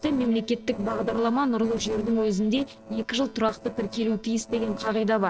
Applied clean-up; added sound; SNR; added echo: neural separator model SepFormer DNS4.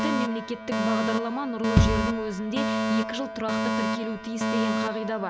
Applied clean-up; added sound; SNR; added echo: none; Bass drum + Alarm; -4 dB; none.